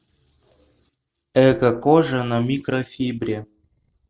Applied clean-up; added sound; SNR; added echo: neural separator model SepFormer DNS4.